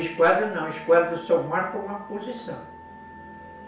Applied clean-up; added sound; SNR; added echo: none; Wind instrument, woodwind instrument; 18 dB; reverberation time 0.5 s.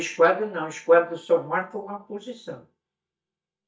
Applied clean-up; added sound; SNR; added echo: neural mask model DeepFilterNet 3.